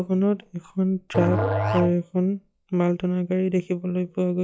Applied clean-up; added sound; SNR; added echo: classical method log-MMSE.